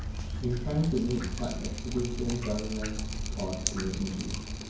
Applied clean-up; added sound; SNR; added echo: none; Drip; 1 dB; reverberation time 0.9 s.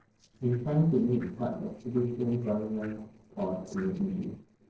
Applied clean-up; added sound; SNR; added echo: neural separator model SepFormer DNS4.